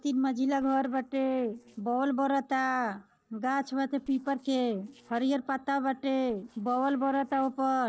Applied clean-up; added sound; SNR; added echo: neural separator model SepFormer DNS4.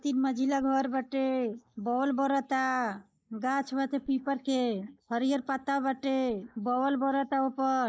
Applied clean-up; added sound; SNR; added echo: neural mask model Resemble Enhance denoiser.